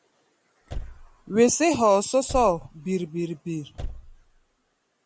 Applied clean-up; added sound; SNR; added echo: none; Slam / Car; 13 dB; none.